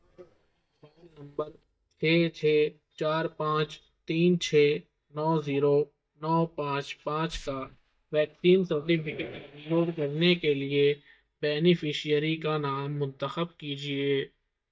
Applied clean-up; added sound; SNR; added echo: neural mask model DeepFilterNet 3.